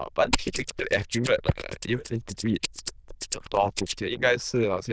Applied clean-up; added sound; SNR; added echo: neural diffusion model UNIVERSE++.